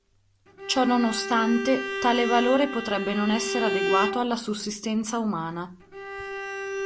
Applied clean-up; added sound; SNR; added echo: none; Bowed string instrument; 6 dB; none.